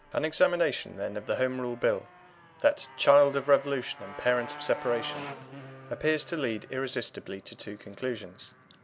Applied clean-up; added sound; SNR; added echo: none; Motorcycle; 17 dB; none.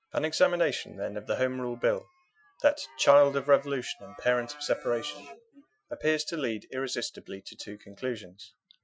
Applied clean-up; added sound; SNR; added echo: classical method Wiener filter.